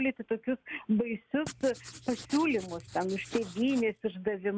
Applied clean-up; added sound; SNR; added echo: none; Writing; 15 dB; none.